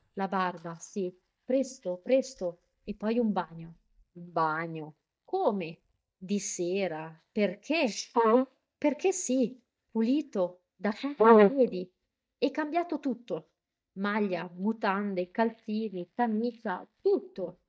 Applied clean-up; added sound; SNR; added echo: neural mask model DeepFilterNet 3.